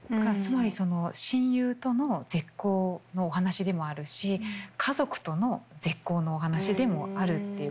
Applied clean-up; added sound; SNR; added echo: none; none; none; none.